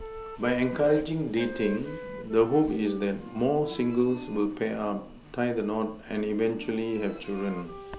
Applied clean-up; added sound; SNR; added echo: none; Bird + Wind instrument, woodwind instrument; 14 dB; none.